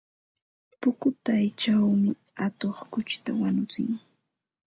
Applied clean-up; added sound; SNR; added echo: none; none; none; none.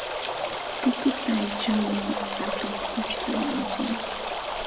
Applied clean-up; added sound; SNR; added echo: none; Stream; 1 dB; reverberation time 1.2 s.